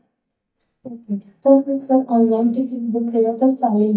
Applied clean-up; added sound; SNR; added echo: neural mask model DeepFilterNet 3.